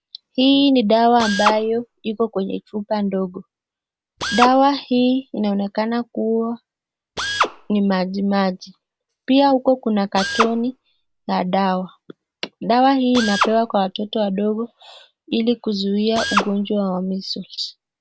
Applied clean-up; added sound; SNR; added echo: none; Drill; 10 dB; none.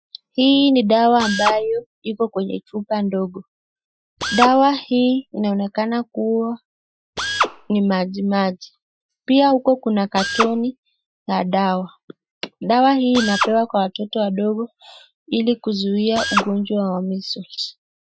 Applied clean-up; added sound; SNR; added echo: classical method Wiener filter.